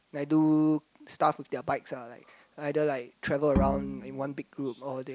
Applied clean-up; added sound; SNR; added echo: none; Bowed string instrument; 3 dB; none.